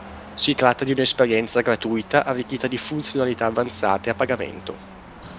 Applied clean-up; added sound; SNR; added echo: none; Car passing by / Traffic noise, roadway noise / Engine + Sawing / Engine; 18 dB; none.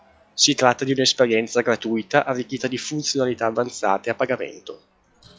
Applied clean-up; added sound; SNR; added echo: classical method log-MMSE.